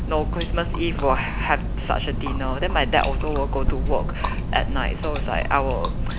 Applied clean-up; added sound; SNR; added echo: none; Chewing, mastication; -2 dB; none.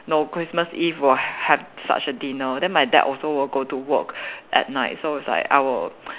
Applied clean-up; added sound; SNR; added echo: none; none; none; none.